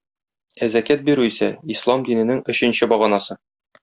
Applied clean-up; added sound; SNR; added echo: none; none; none; none.